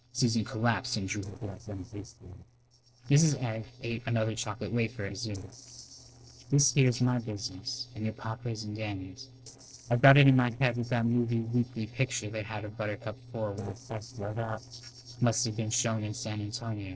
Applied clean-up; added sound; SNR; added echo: neural separator model SepFormer DNS4.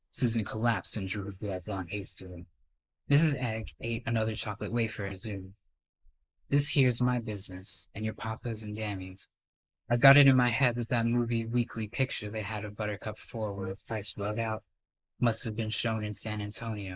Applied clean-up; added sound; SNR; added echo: neural mask model Resemble Enhance denoiser.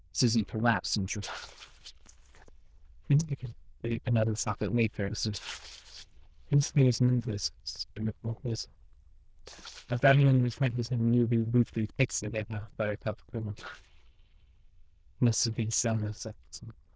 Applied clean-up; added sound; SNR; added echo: neural diffusion model UNIVERSE++.